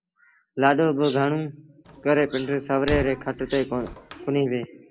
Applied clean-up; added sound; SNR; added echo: none; Fire; 12 dB; none.